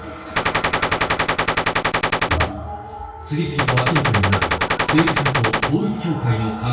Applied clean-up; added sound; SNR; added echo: none; Gunshot, gunfire; -3 dB; reverberation time 0.6 s.